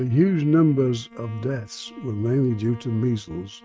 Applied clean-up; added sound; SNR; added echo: neural mask model RNNoise.